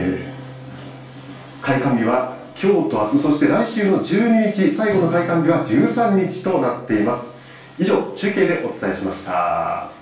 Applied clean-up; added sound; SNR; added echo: none; Acoustic guitar; 19 dB; reverberation time 0.3 s.